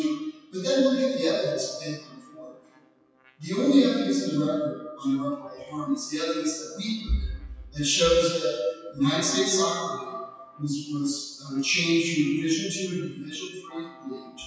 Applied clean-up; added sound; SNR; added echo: classical method WPE with log-MMSE.